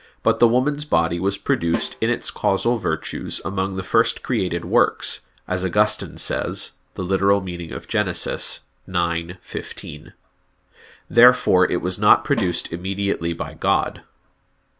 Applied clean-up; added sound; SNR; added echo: none; Snare drum; 14 dB; none.